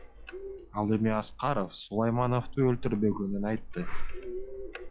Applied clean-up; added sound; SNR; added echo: classical method log-MMSE.